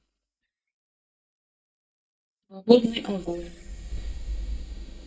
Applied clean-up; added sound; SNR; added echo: neural mask model DeepFilterNet 3.